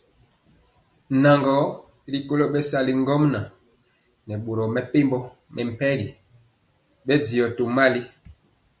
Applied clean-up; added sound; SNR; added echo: none; none; none; none.